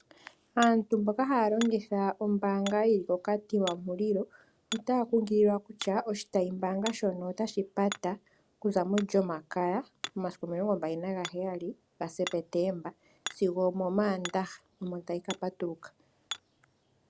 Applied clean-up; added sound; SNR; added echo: none; Hammer; 17 dB; none.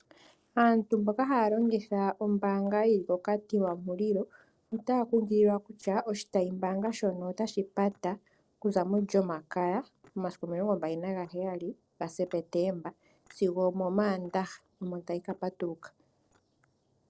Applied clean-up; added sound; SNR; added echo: neural separator model SepFormer DNS4.